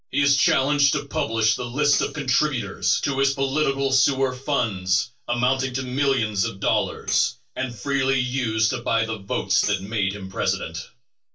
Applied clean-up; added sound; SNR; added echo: none; Tambourine; 14 dB; reverberation time 0.1 s.